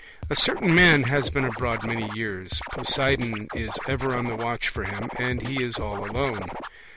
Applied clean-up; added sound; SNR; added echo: none; Scratching (performance technique); 8 dB; none.